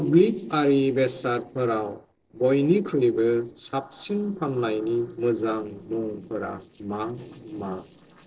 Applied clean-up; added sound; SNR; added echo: neural separator model SepFormer DNS4.